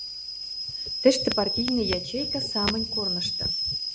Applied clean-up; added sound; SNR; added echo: none; Boiling / Alarm; 2 dB; none.